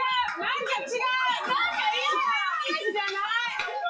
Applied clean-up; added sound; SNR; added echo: classical method WPE with log-MMSE.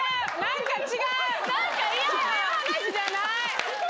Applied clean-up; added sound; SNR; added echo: none; none; none; none.